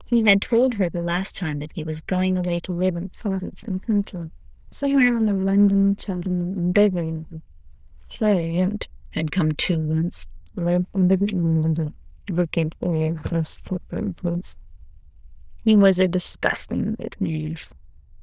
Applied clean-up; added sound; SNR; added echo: neural diffusion model UNIVERSE++.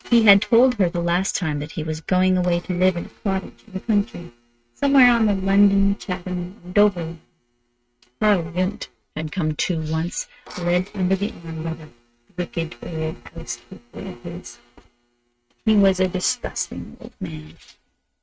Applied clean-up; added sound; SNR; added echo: neural mask model RNNoise.